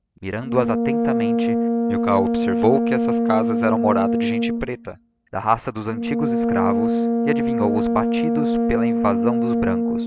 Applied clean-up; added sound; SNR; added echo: none; Brass instrument; -4 dB; none.